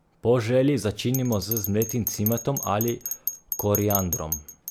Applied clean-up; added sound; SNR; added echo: none; Bell; 8 dB; none.